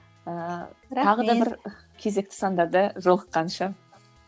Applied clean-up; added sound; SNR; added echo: none; none; none; none.